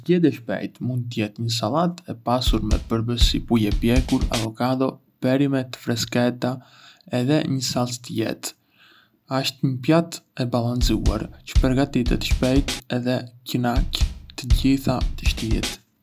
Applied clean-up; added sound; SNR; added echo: none; Drum kit; 0 dB; none.